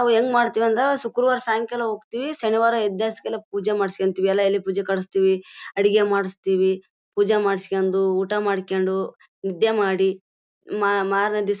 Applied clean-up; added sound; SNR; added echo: none; none; none; none.